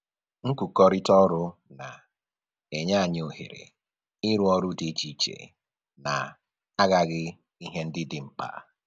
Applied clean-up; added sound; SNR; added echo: none; none; none; none.